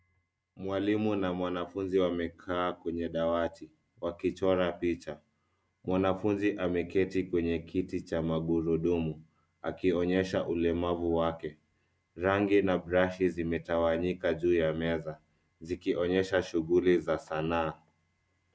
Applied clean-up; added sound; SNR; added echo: none; none; none; none.